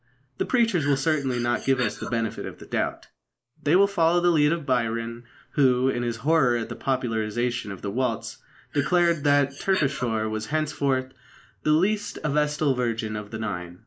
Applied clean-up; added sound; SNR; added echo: neural mask model Resemble Enhance denoiser.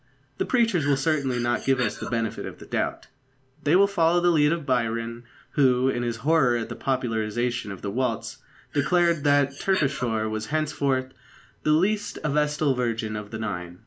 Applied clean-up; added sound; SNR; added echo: none; Breathing; 11 dB; none.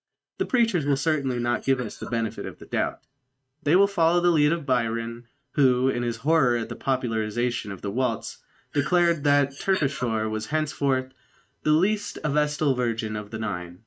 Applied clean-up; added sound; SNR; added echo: neural mask model RNNoise.